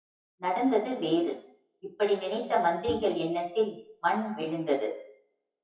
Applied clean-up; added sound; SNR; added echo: classical method WPE with log-MMSE.